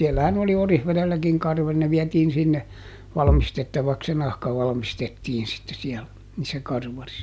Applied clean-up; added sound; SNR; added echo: none; Bass drum; -2 dB; none.